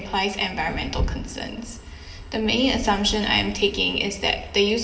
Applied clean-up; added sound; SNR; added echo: none; none; none; reverberation time 1.5 s.